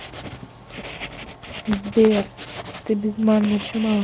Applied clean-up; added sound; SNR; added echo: none; Writing; 12 dB; none.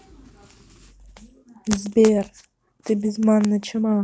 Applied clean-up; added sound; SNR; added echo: none; none; none; none.